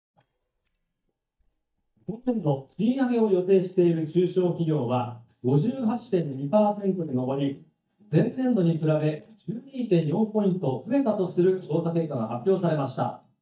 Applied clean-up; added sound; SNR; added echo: neural mask model DeepFilterNet 3.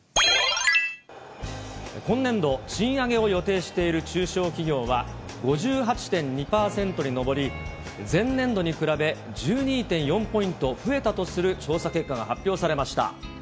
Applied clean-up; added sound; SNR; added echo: none; none; none; none.